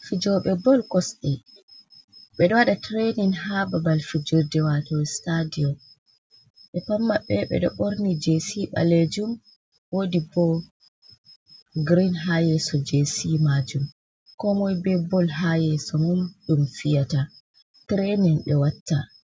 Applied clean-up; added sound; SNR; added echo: none; none; none; none.